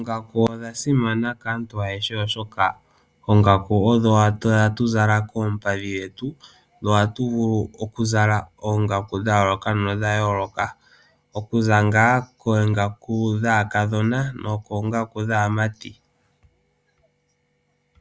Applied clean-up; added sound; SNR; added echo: none; none; none; none.